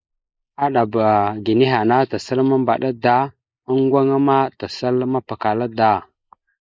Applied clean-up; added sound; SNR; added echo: neural mask model Resemble Enhance denoiser.